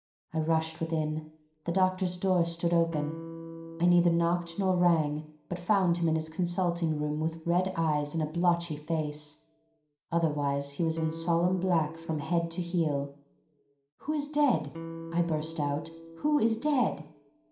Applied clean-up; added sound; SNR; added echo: none; Electric guitar; 12 dB; reverberation time 0.5 s.